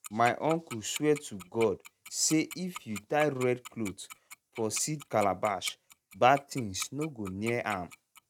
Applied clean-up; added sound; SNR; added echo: neural mask model RNNoise.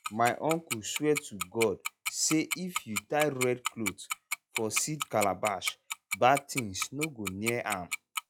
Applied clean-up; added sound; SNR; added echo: classical method log-MMSE.